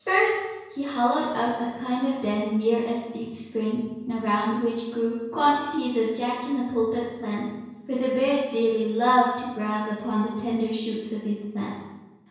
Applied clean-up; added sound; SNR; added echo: none; none; none; reverberation time 1.0 s.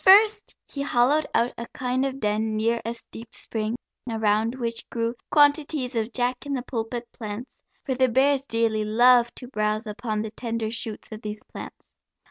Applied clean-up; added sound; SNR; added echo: none; none; none; none.